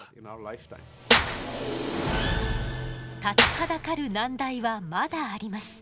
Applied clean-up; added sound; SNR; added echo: none; Clapping / Drum kit; -2 dB; none.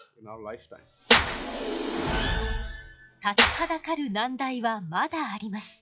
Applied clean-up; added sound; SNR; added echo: classical method log-MMSE.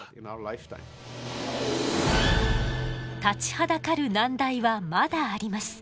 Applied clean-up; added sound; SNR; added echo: none; none; none; none.